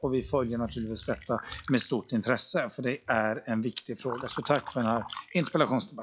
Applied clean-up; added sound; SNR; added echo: classical method log-MMSE.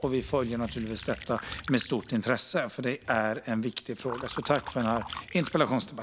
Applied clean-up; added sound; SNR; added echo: none; Liquid; 14 dB; none.